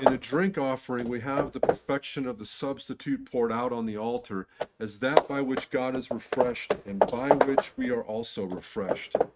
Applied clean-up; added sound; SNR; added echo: neural mask model RNNoise.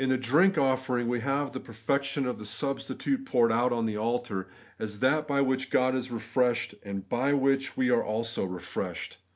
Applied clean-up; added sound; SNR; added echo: none; none; none; none.